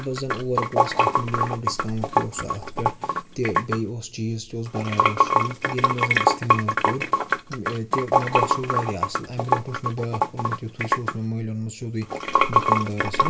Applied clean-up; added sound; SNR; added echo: none; Sink (filling or washing) / Water; -5 dB; reverberation time 1.3 s.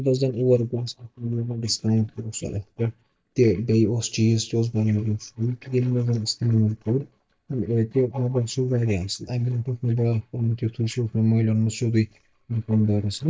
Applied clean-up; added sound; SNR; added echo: neural mask model DeepFilterNet 3.